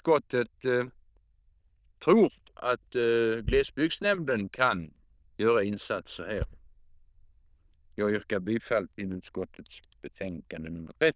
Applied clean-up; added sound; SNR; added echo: neural diffusion model UNIVERSE++.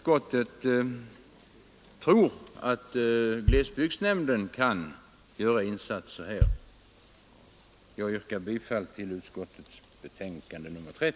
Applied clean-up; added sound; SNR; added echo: none; Bass drum; 3 dB; none.